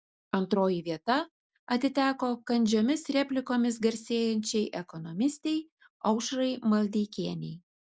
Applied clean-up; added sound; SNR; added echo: none; none; none; none.